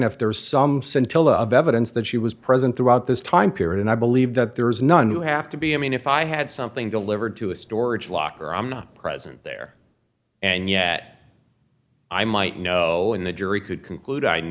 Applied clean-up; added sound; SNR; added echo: none; none; none; none.